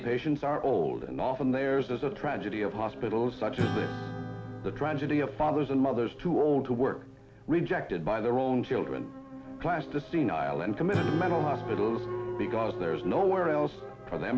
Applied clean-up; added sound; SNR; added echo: none; Acoustic guitar / Strum; 13 dB; none.